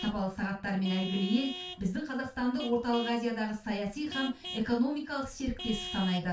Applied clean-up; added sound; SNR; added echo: none; Vehicle horn, car horn, honking / Truck; 12 dB; reverberation time 0.3 s.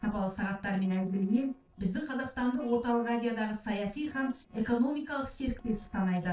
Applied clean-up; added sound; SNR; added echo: neural separator model SepFormer DNS4.